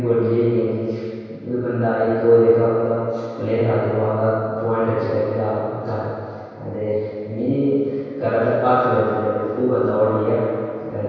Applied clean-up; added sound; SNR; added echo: none; none; none; reverberation time 2.2 s.